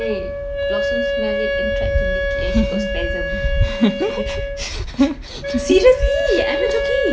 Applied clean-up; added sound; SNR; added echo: none; Wind instrument, woodwind instrument; 3 dB; none.